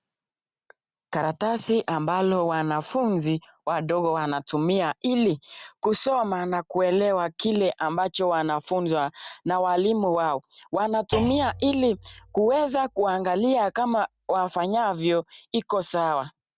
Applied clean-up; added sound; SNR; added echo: none; Thump, thud; 15 dB; none.